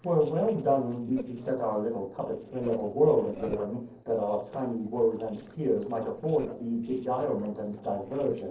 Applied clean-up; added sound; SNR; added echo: neural separator model SepFormer DNS4.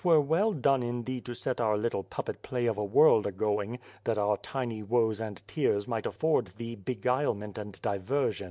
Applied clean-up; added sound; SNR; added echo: none; none; none; none.